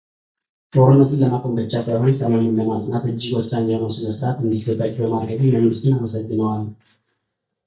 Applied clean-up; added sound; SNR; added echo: neural mask model DeepFilterNet 3.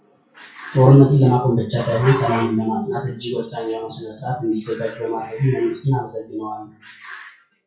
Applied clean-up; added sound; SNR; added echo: classical method WPE with log-MMSE.